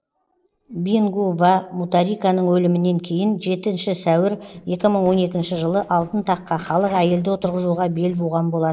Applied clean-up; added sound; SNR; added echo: neural separator model SepFormer DNS4.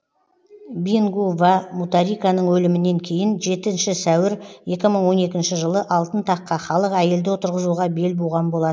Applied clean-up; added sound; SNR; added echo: none; none; none; none.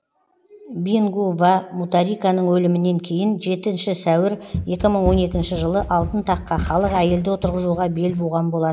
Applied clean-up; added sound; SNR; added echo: none; Run; 9 dB; none.